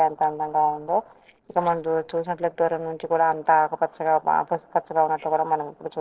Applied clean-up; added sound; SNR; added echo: neural separator model SepFormer DNS4.